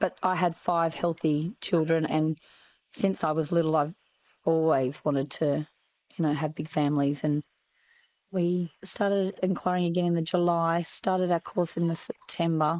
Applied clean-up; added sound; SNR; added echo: neural mask model Resemble Enhance denoiser.